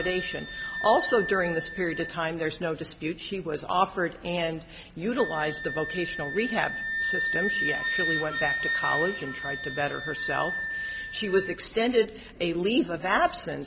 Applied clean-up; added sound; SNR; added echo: none; Wind instrument, woodwind instrument; 5 dB; none.